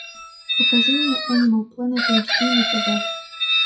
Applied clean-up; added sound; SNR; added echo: classical method WPE with log-MMSE.